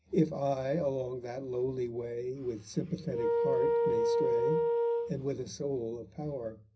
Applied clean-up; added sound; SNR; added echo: none; Wind instrument, woodwind instrument; -5 dB; reverberation time 0.5 s.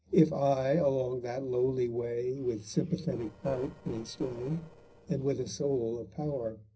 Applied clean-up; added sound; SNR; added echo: neural separator model SepFormer DNS4.